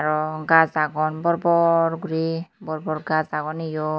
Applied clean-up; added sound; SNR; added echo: none; none; none; none.